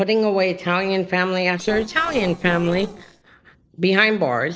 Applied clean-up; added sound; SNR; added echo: neural separator model SepFormer DNS4.